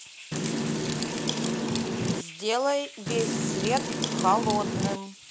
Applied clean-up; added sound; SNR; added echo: none; Wind; -2 dB; none.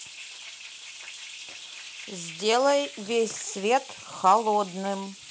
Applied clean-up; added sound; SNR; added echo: none; none; none; none.